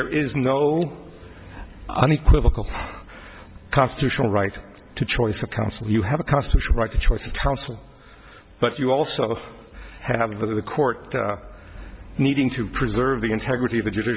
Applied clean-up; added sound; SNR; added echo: none; none; none; none.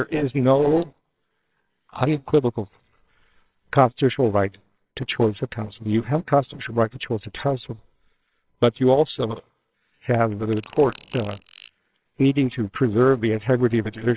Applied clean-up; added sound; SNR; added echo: neural separator model SepFormer WHAMR!.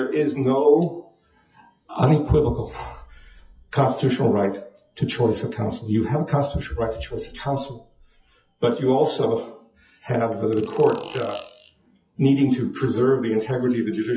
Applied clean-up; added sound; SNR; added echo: classical method WPE with log-MMSE.